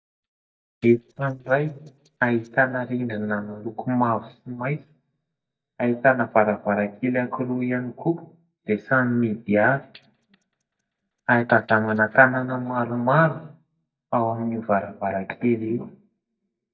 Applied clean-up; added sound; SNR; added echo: neural mask model DeepFilterNet 3.